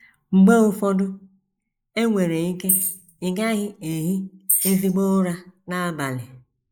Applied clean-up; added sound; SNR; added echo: neural mask model Resemble Enhance denoiser.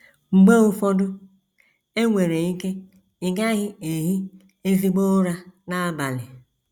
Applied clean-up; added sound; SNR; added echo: none; none; none; none.